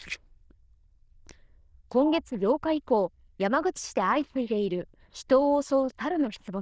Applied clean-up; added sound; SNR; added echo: neural diffusion model UNIVERSE++.